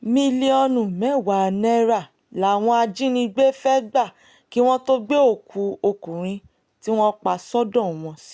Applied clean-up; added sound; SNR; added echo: none; none; none; none.